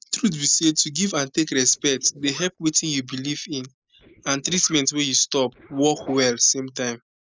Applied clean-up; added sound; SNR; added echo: neural mask model Resemble Enhance denoiser.